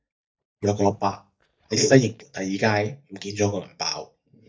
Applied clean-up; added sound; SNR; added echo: neural mask model DeepFilterNet 3.